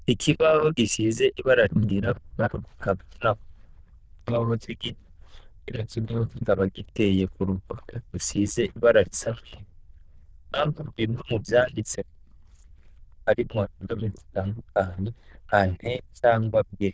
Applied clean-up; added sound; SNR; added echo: neural diffusion model UNIVERSE++.